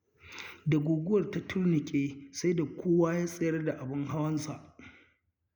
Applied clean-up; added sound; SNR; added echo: none; none; none; none.